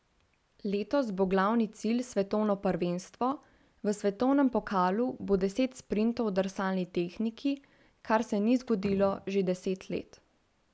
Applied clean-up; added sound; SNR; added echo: none; Slam; 19 dB; none.